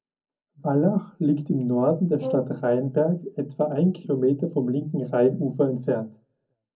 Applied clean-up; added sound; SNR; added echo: none; Brass instrument; 13 dB; reverberation time 0.4 s.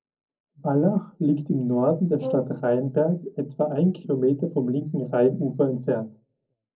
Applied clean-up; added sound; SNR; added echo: neural separator model SepFormer DNS4.